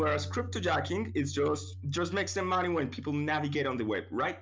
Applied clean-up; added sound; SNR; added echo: none; Bass guitar; 11 dB; none.